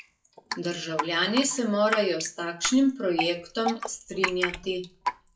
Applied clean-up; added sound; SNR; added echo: classical method WPE with log-MMSE.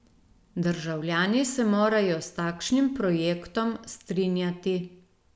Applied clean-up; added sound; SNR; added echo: none; none; none; none.